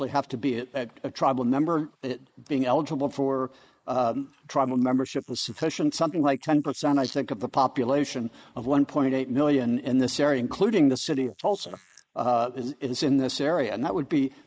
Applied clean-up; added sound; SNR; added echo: neural mask model Resemble Enhance denoiser.